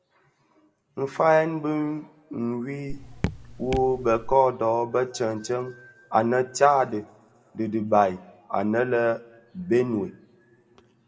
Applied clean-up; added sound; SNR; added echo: none; Raindrop / Drip; 7 dB; reverberation time 1.1 s.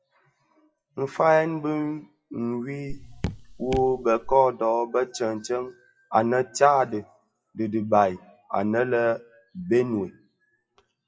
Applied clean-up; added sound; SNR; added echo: classical method WPE with log-MMSE.